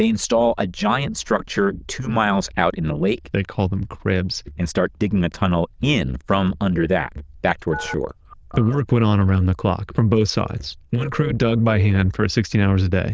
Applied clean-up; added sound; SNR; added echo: neural diffusion model UNIVERSE++.